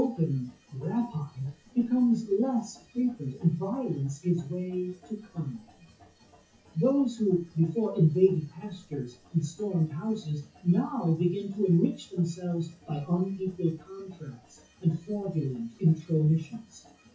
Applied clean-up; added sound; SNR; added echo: classical method WPE with log-MMSE.